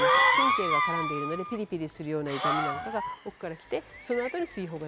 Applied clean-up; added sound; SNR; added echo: none; Cough; -5 dB; none.